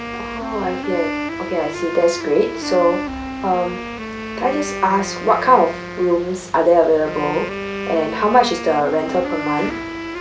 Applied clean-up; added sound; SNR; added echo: none; Wind instrument, woodwind instrument; 8 dB; none.